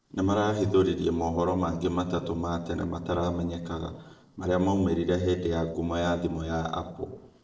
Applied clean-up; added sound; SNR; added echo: neural separator model SepFormer DNS4.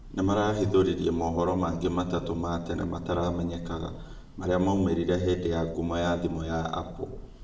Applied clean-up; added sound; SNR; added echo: none; Church bell; 17 dB; reverberation time 0.7 s.